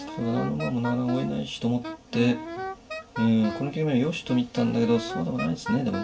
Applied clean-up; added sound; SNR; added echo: none; Wind instrument, woodwind instrument; 10 dB; reverberation time 0.1 s.